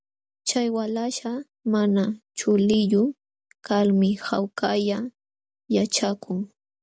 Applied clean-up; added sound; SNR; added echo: none; none; none; none.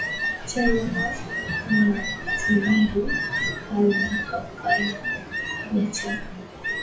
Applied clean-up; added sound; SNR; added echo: classical method WPE with log-MMSE.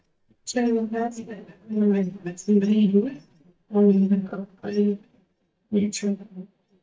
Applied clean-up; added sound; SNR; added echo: neural mask model DeepFilterNet 3.